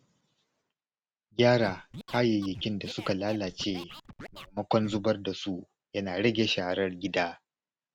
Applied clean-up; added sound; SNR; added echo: none; Scratching (performance technique); 16 dB; none.